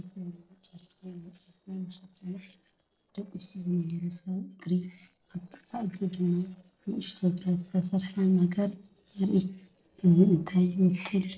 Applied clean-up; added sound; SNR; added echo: neural separator model SepFormer DNS4.